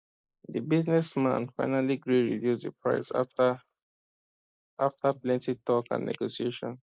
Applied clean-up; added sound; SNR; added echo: neural mask model Resemble Enhance denoiser.